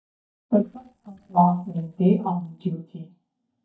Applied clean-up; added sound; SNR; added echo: neural mask model DeepFilterNet 3.